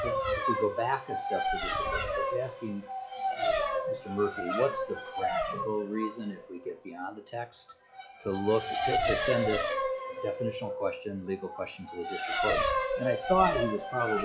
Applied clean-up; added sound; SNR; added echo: classical method log-MMSE.